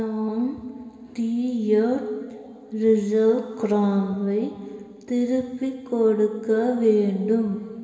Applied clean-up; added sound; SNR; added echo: none; none; none; reverberation time 2.5 s.